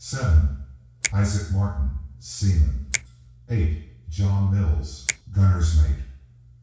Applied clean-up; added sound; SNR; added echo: none; Finger snapping; 14 dB; reverberation time 0.6 s.